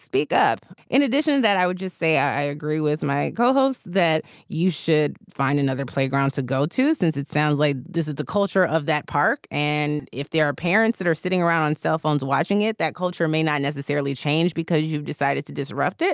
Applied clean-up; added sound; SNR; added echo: none; none; none; none.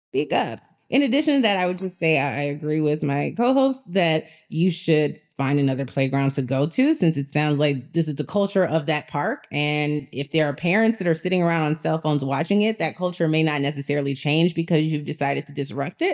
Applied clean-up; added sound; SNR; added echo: neural mask model DeepFilterNet 3.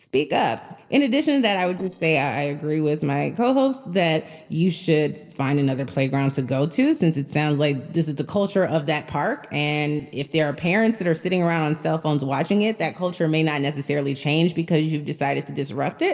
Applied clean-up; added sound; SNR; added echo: neural separator model SepFormer DNS4.